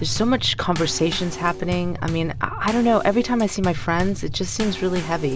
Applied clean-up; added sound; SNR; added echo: none; Bass drum / Snare drum / Drum kit; 11 dB; none.